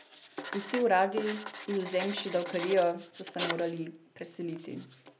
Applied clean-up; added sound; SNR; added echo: none; Writing; 8 dB; none.